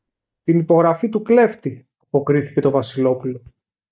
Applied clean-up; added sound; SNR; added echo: neural mask model DeepFilterNet 3.